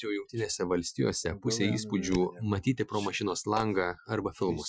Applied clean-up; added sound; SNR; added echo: classical method Wiener filter.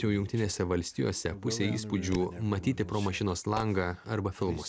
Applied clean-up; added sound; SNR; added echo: none; Fireworks; 17 dB; none.